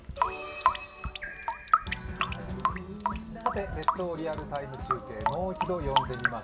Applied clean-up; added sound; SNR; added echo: none; Drip / Sink (filling or washing) / Water tap, faucet; -3 dB; reverberation time 0.2 s.